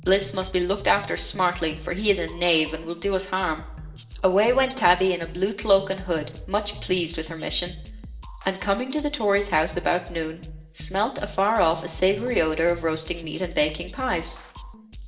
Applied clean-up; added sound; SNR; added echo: none; Drum kit; 14 dB; reverberation time 0.7 s.